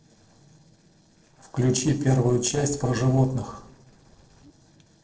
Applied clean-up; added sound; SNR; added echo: neural separator model SepFormer DNS4.